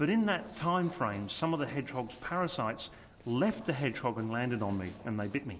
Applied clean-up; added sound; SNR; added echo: none; none; none; none.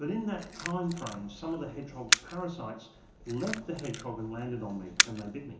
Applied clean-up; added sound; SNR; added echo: none; Camera; -2 dB; reverberation time 0.7 s.